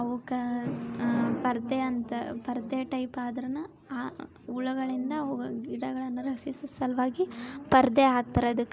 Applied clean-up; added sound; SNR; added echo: none; none; none; none.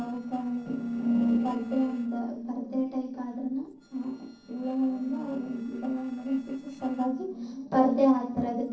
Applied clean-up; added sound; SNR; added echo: neural separator model SepFormer DNS4.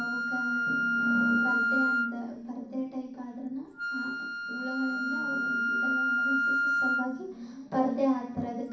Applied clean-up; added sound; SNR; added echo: none; Wind instrument, woodwind instrument; -3 dB; reverberation time 0.6 s.